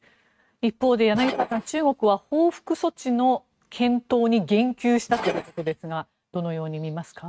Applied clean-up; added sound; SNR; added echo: neural mask model RNNoise.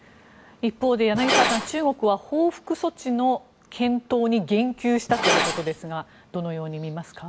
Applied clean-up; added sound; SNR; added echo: none; Glass; 6 dB; none.